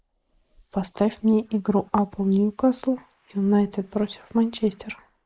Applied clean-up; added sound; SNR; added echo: neural mask model Resemble Enhance denoiser.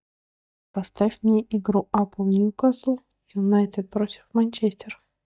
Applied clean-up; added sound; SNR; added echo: neural mask model DeepFilterNet 3.